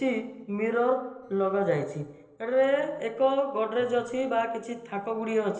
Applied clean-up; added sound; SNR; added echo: neural separator model SepFormer DNS4.